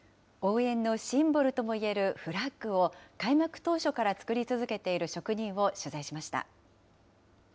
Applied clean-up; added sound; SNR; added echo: none; none; none; none.